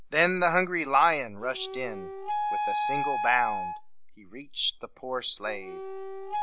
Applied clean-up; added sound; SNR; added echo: none; Wind instrument, woodwind instrument; 5 dB; none.